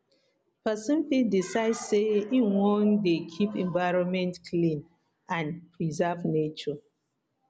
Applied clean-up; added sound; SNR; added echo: none; none; none; none.